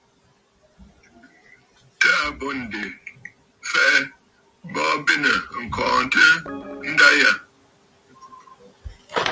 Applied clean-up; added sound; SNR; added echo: none; Organ; 13 dB; none.